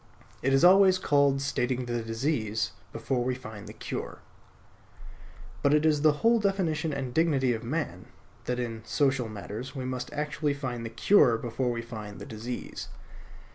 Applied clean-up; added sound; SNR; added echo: none; none; none; none.